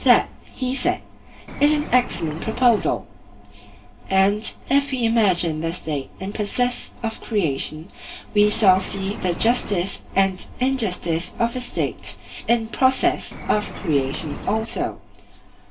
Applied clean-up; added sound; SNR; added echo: none; Bird; 11 dB; reverberation time 0.2 s.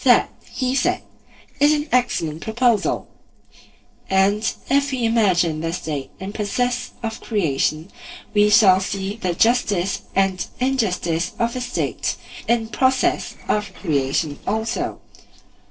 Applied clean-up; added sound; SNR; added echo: neural separator model SepFormer DNS4.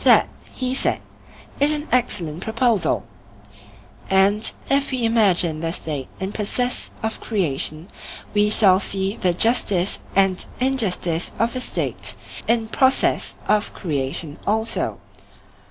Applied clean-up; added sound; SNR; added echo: none; none; none; none.